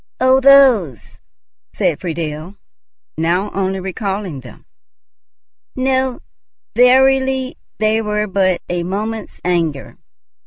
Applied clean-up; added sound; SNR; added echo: none; none; none; none.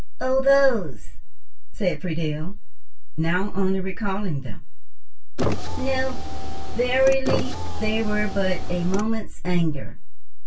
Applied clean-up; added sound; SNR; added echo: none; Car; 12 dB; reverberation time 0.1 s.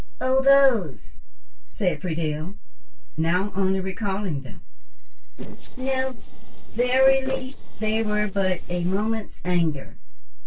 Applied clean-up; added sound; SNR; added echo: neural separator model SepFormer DNS4.